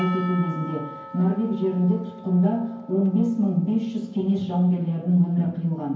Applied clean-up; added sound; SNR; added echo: none; Percussion; 17 dB; reverberation time 0.9 s.